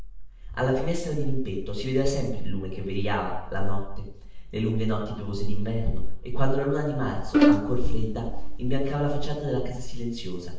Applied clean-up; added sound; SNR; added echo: none; Bowed string instrument; 1 dB; reverberation time 0.7 s.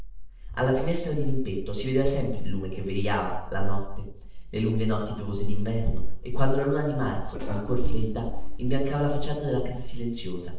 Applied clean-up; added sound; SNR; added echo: neural separator model SepFormer DNS4.